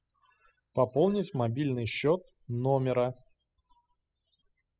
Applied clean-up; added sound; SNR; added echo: classical method spectral subtraction.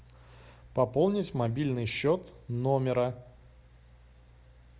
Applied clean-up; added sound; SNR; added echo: none; none; none; none.